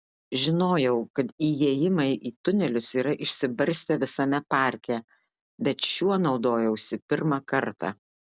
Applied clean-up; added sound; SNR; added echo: none; none; none; none.